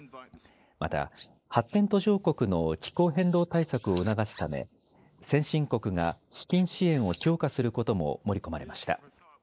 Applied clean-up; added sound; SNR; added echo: neural mask model Resemble Enhance denoiser.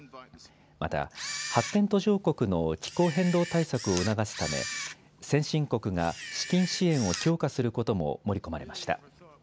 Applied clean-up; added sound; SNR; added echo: none; Camera; 11 dB; none.